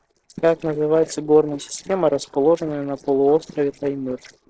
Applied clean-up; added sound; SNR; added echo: neural separator model SepFormer DNS4.